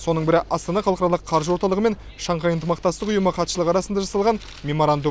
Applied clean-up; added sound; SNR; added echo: none; none; none; none.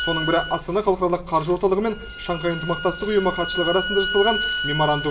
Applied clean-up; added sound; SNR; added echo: none; Bowed string instrument; 5 dB; reverberation time 1.0 s.